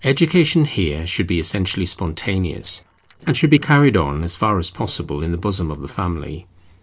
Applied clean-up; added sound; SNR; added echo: neural separator model SepFormer DNS4.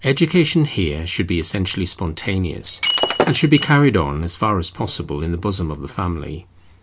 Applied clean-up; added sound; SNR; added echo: none; Shatter; 2 dB; none.